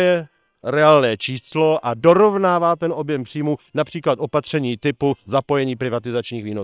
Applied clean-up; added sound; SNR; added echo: neural separator model SepFormer WHAM!.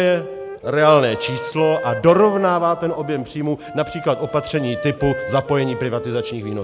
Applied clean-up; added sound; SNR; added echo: none; Wind instrument, woodwind instrument; 11 dB; none.